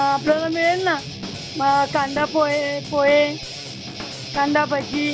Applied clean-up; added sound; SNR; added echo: none; Guitar + Drum / Drum kit; 11 dB; none.